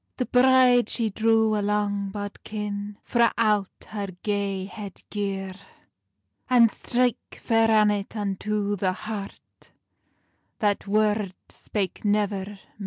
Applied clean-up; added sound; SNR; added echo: none; none; none; none.